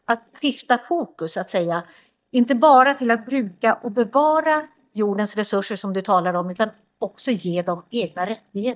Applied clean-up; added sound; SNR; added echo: neural mask model DeepFilterNet 3.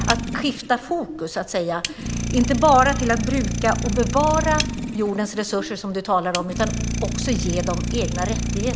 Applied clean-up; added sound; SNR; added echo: none; Idling; 3 dB; none.